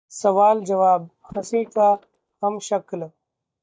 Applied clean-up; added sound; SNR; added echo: neural mask model DeepFilterNet 3.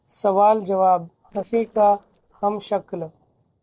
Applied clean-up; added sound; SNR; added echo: neural separator model SepFormer DNS4.